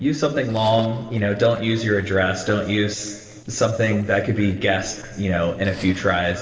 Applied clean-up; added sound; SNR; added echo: neural separator model SepFormer DNS4.